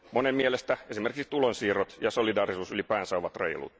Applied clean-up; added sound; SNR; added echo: none; none; none; none.